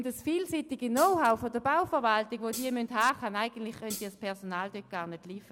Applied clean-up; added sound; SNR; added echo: none; Hi-hat; 13 dB; none.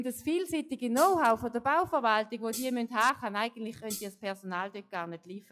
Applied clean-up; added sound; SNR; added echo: classical method log-MMSE.